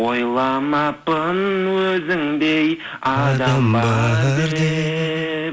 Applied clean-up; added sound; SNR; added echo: none; none; none; none.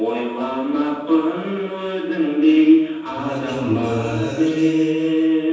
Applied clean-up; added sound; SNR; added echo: none; none; none; reverberation time 1.1 s.